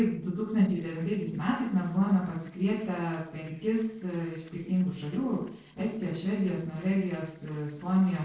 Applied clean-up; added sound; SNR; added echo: neural separator model SepFormer DNS4.